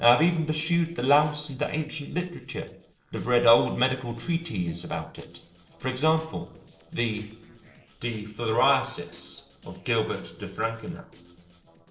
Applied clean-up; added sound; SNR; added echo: neural separator model SepFormer DNS4.